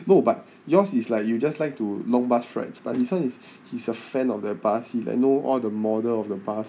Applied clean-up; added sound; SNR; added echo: none; none; none; none.